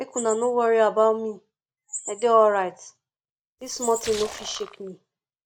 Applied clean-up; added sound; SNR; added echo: none; Chirp, tweet + Splash, splatter; 16 dB; none.